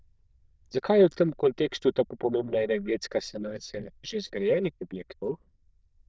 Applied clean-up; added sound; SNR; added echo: neural diffusion model UNIVERSE++.